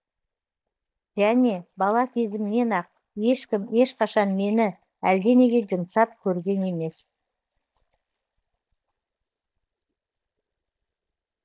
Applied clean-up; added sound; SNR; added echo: neural mask model DeepFilterNet 3.